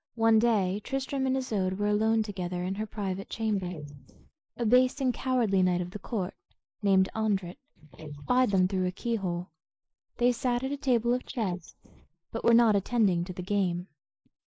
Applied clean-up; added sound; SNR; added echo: neural mask model Resemble Enhance denoiser.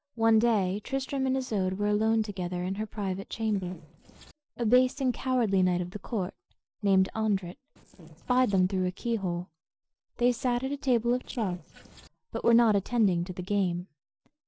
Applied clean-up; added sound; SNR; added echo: neural separator model SepFormer DNS4.